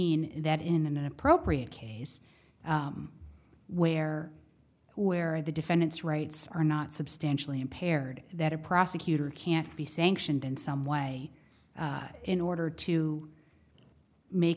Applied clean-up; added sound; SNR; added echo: none; none; none; none.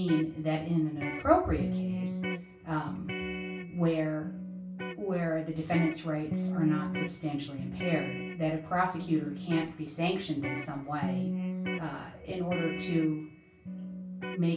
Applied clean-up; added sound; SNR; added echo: none; Electric guitar; 5 dB; reverberation time 0.3 s.